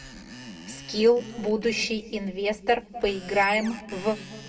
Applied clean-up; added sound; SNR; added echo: none; Screech; 17 dB; reverberation time 1.6 s.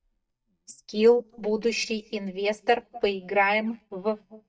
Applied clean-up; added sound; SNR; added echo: neural mask model DeepFilterNet 3.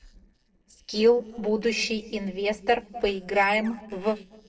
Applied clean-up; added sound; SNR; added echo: neural separator model SepFormer DNS4.